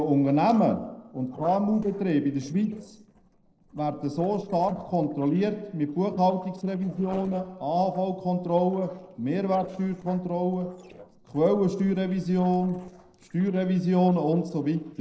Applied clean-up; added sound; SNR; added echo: neural separator model SepFormer DNS4.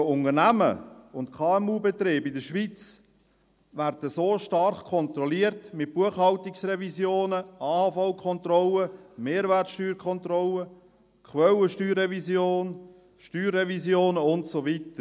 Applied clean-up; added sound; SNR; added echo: none; none; none; none.